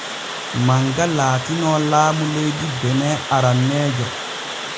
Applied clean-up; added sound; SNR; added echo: none; Water; 9 dB; none.